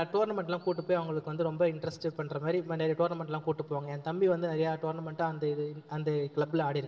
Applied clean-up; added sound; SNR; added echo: none; none; none; reverberation time 2.4 s.